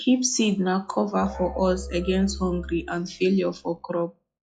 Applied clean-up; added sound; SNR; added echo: classical method log-MMSE.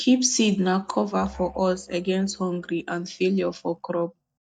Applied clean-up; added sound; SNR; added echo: neural mask model DeepFilterNet 3.